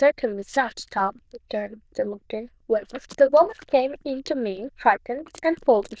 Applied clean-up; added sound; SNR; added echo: neural diffusion model UNIVERSE++.